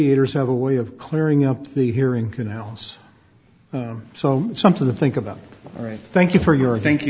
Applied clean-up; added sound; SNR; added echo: none; none; none; none.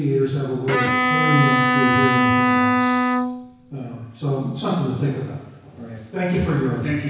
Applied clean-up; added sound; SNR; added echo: none; Bowed string instrument; -4 dB; reverberation time 1.1 s.